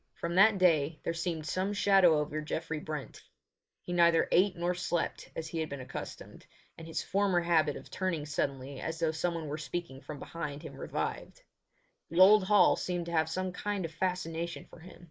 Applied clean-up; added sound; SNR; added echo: neural mask model Resemble Enhance denoiser.